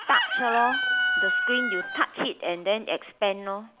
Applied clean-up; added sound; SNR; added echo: none; Chicken, rooster; 1 dB; none.